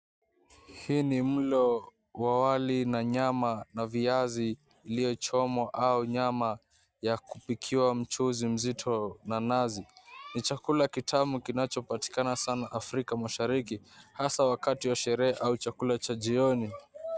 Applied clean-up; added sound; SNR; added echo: none; none; none; none.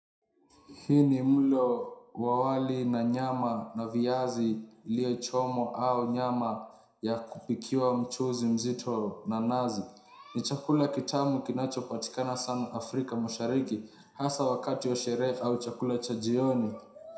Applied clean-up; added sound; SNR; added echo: none; none; none; reverberation time 0.5 s.